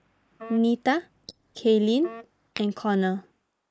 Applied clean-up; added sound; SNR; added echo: neural mask model Resemble Enhance denoiser.